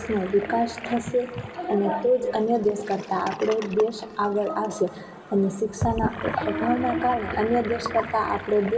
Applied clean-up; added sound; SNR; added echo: none; Sink (filling or washing) / Gurgling; 11 dB; reverberation time 2.9 s.